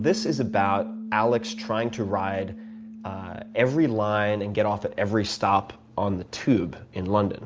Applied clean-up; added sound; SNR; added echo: none; Piano; 13 dB; none.